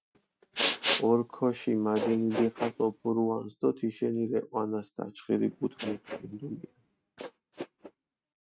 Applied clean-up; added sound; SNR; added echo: neural mask model RNNoise.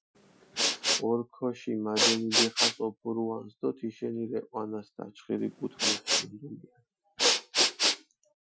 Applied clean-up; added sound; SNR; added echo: classical method Wiener filter.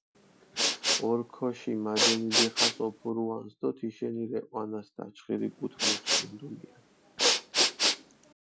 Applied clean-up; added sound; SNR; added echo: none; Respiratory sounds; -5 dB; none.